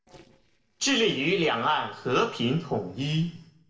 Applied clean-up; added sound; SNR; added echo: neural separator model SepFormer DNS4.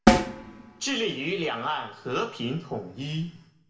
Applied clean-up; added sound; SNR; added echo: none; Snare drum; -5 dB; reverberation time 0.6 s.